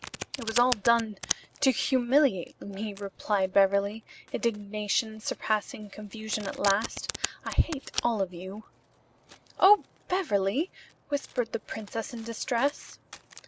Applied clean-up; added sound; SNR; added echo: none; Domestic sounds, home sounds; 13 dB; none.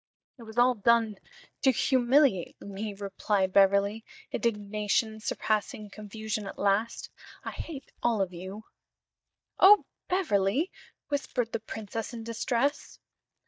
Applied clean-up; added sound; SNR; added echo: neural mask model DeepFilterNet 3.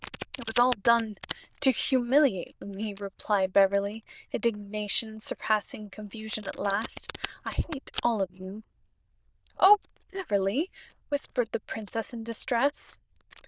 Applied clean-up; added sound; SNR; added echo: neural diffusion model UNIVERSE++.